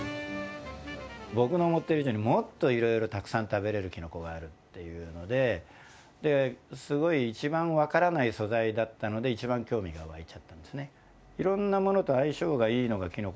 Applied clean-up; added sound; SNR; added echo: none; none; none; none.